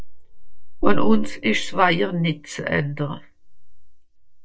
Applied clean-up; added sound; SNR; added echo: neural mask model DeepFilterNet 3.